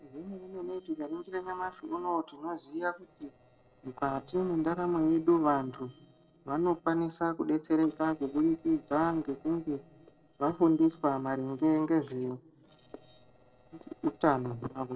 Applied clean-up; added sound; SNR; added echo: neural separator model SepFormer DNS4.